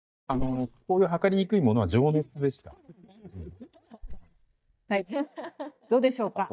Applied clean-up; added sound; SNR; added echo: neural mask model DeepFilterNet 3.